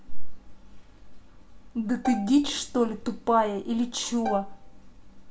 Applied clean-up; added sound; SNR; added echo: none; Bowed string instrument; 11 dB; reverberation time 0.2 s.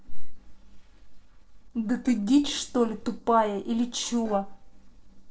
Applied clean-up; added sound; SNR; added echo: neural separator model SepFormer DNS4.